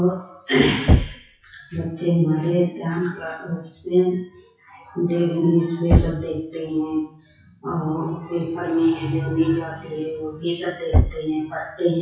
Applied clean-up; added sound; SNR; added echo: classical method WPE with log-MMSE.